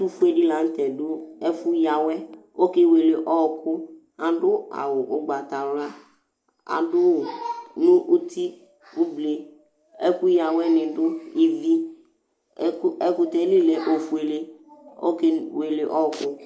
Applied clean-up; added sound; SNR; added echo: none; none; none; none.